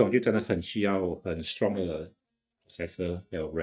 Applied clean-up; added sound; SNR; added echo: neural mask model DeepFilterNet 3.